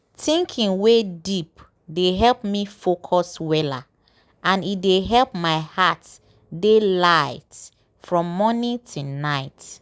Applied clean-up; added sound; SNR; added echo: none; none; none; none.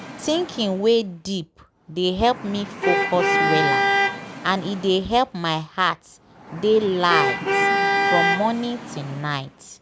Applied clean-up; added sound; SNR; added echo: none; Traffic noise, roadway noise / Vehicle horn, car horn, honking; 1 dB; none.